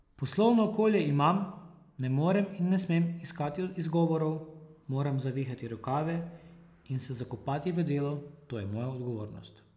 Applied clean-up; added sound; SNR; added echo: none; none; none; none.